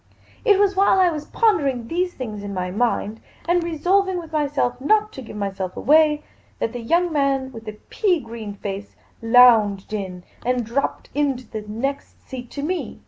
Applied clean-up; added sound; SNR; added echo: none; none; none; none.